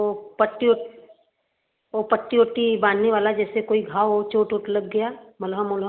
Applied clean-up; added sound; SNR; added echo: none; none; none; none.